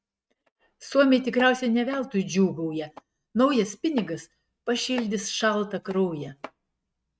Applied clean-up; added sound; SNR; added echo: neural mask model RNNoise.